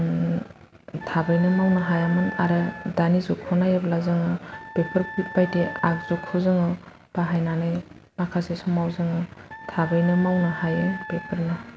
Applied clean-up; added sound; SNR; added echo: none; Wind instrument, woodwind instrument; 14 dB; none.